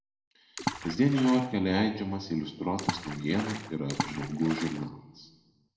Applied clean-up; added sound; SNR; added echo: none; Water / Splash, splatter; 7 dB; reverberation time 1.0 s.